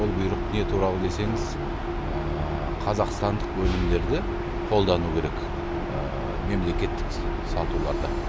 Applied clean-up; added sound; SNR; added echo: none; none; none; none.